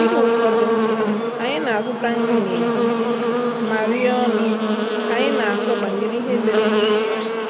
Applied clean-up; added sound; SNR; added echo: none; Buzz; -4 dB; none.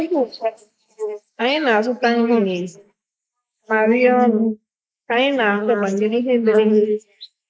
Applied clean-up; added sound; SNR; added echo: neural mask model Resemble Enhance denoiser.